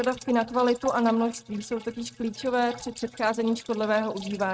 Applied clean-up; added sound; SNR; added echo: neural mask model RNNoise.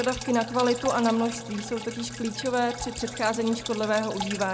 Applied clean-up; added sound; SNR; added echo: none; Drip; 11 dB; none.